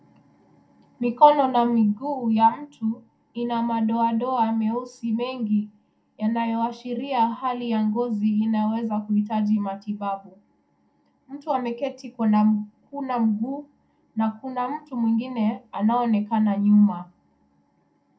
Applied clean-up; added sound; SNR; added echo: none; none; none; reverberation time 0.2 s.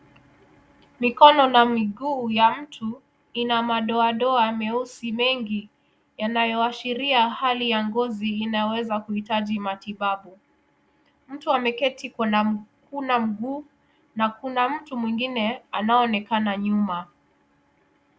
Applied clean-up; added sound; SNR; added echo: none; none; none; none.